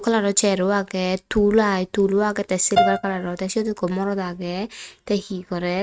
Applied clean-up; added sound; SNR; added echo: neural mask model RNNoise.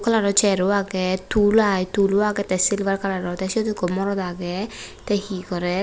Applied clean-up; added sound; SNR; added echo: none; none; none; none.